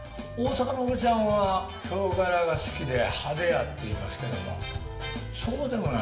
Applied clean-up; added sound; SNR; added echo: none; Wind instrument, woodwind instrument; 20 dB; reverberation time 1.5 s.